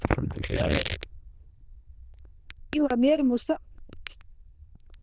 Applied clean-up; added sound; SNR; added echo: neural diffusion model UNIVERSE++.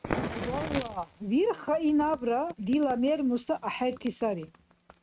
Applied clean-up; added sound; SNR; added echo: neural mask model RNNoise.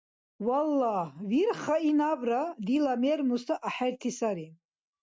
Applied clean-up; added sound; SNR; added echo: none; none; none; none.